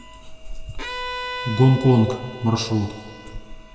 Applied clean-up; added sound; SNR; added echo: none; Bowed string instrument; 13 dB; reverberation time 1.6 s.